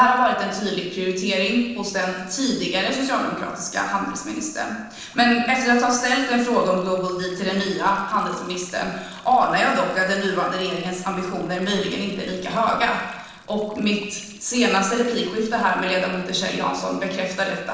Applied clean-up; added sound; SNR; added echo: neural separator model SepFormer DNS4.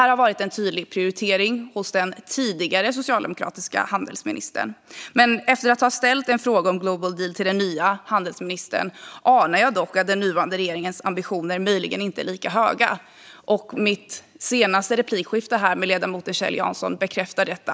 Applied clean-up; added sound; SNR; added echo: none; none; none; none.